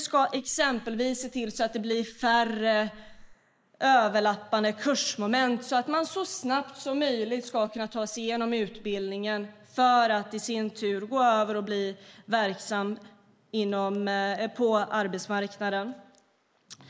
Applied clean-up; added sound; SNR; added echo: neural mask model Resemble Enhance denoiser.